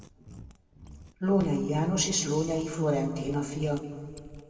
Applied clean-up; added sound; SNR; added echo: none; Mechanisms; 20 dB; reverberation time 2.1 s.